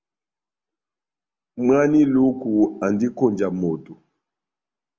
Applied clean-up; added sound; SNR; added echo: none; none; none; none.